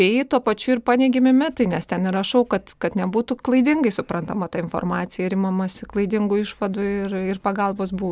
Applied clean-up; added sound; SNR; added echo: none; none; none; none.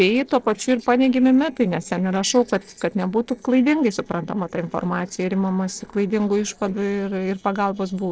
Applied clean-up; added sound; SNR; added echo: neural separator model SepFormer DNS4.